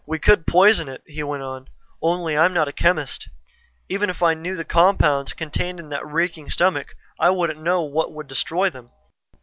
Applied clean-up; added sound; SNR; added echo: none; none; none; none.